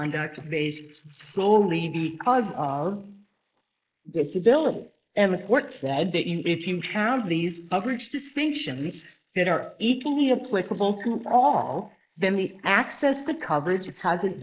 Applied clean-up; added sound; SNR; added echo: neural mask model Resemble Enhance denoiser.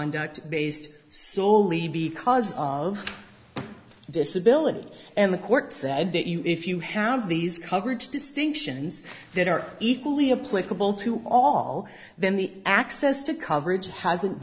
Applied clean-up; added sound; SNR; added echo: none; none; none; none.